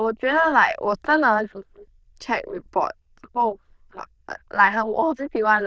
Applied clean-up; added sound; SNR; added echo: neural diffusion model UNIVERSE++.